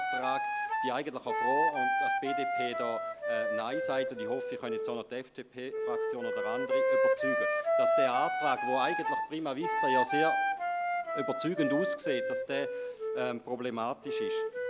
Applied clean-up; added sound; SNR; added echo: none; Wind instrument, woodwind instrument; -4 dB; none.